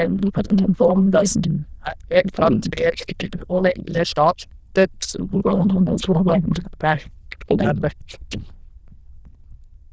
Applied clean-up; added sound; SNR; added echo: neural diffusion model UNIVERSE++.